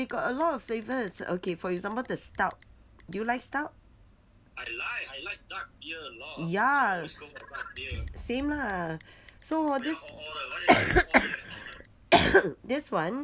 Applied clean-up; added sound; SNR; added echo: none; Bell; 3 dB; none.